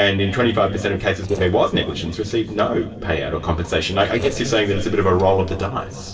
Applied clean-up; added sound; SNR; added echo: neural separator model SepFormer DNS4.